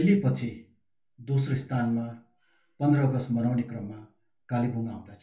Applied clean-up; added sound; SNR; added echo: none; none; none; reverberation time 0.3 s.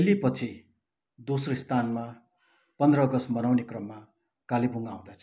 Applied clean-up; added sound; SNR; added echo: none; none; none; none.